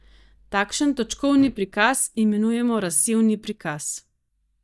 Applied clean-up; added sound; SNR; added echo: neural mask model DeepFilterNet 3.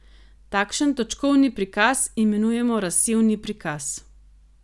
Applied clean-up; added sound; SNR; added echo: none; none; none; none.